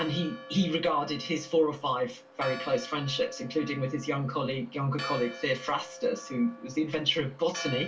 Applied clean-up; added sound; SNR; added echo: none; Church bell; 14 dB; reverberation time 0.2 s.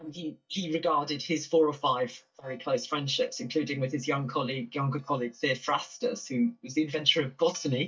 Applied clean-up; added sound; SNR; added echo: neural mask model DeepFilterNet 3.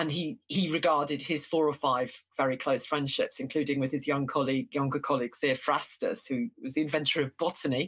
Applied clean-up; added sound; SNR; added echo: none; none; none; none.